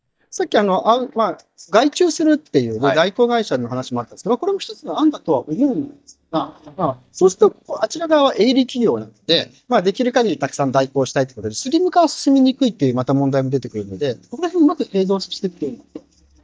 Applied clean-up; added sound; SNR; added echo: neural mask model DeepFilterNet 3.